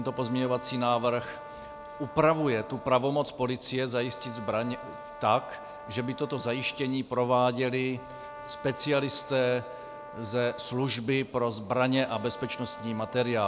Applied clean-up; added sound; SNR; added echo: none; Brass instrument; 15 dB; none.